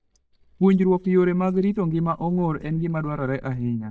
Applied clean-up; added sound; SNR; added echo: neural mask model DeepFilterNet 3.